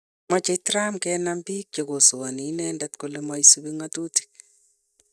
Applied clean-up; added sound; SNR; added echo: neural mask model DeepFilterNet 3.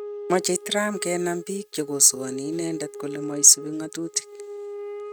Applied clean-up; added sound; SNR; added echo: neural mask model RNNoise.